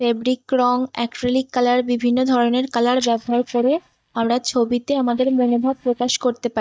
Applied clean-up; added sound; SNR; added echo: neural mask model DeepFilterNet 3.